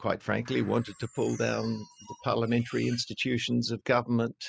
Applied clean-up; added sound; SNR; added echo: classical method spectral subtraction.